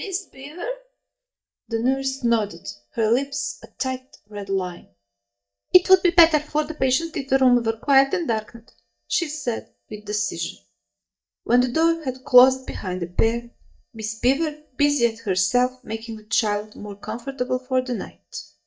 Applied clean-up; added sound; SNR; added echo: neural mask model DeepFilterNet 3.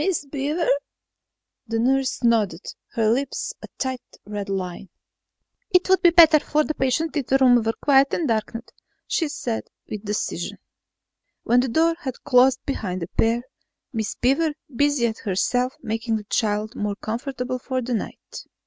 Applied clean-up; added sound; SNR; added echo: none; none; none; none.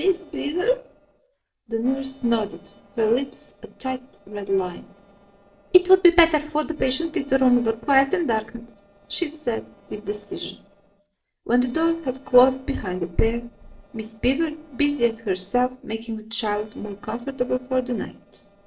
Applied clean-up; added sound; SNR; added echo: neural separator model SepFormer DNS4.